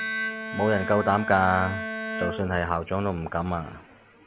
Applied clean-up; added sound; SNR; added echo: none; Bowed string instrument; 8 dB; none.